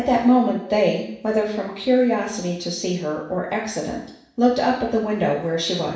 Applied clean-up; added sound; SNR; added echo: none; Doorbell; 18 dB; reverberation time 0.7 s.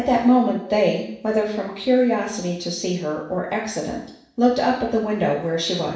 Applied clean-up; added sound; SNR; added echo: neural separator model SepFormer DNS4.